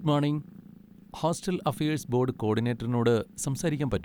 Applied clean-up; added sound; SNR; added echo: none; Purr; 20 dB; none.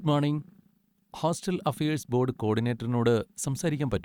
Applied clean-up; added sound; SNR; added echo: neural mask model RNNoise.